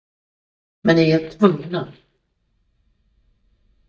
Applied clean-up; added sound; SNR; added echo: neural mask model DeepFilterNet 3.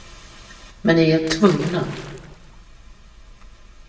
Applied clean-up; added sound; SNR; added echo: none; Splash, splatter; 17 dB; reverberation time 1.2 s.